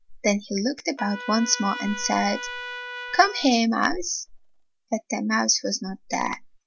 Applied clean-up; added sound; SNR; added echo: none; Trumpet; 14 dB; none.